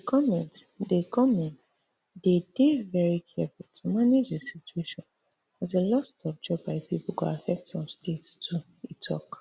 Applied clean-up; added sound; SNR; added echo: none; none; none; none.